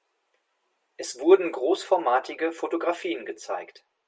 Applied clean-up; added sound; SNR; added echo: none; none; none; none.